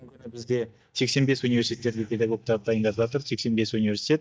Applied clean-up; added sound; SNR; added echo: neural mask model DeepFilterNet 3.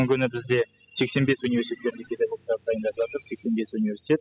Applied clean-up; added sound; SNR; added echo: classical method spectral subtraction.